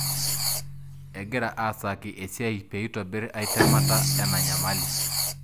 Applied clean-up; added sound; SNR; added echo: none; Writing + Bowed string instrument; -4 dB; none.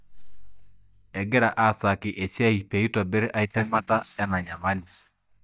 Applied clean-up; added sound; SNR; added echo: neural mask model DeepFilterNet 3.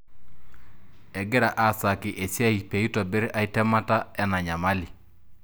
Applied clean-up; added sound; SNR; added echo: none; none; none; none.